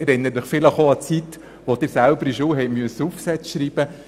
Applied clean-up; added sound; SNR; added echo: none; none; none; none.